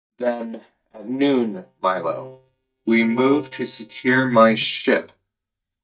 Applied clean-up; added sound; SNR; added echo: neural mask model DeepFilterNet 3.